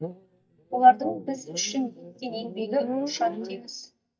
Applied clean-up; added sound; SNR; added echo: neural mask model DeepFilterNet 3.